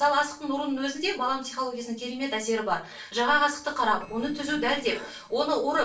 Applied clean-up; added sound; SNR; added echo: neural separator model SepFormer DNS4.